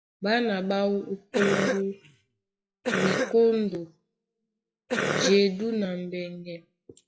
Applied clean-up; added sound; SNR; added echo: classical method WPE with log-MMSE.